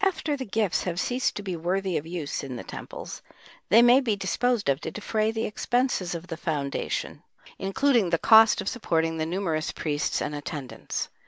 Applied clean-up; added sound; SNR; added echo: none; none; none; none.